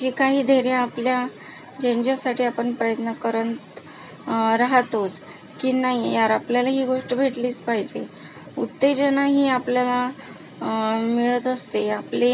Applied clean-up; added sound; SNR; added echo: none; none; none; none.